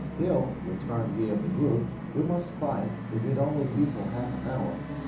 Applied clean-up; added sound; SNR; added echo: none; Musical instrument; 6 dB; reverberation time 1.2 s.